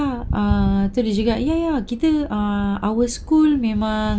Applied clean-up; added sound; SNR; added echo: none; none; none; none.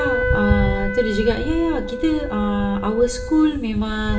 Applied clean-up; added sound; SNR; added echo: none; Wind instrument, woodwind instrument; 7 dB; reverberation time 0.6 s.